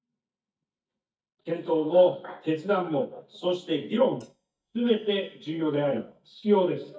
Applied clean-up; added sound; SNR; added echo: neural mask model DeepFilterNet 3.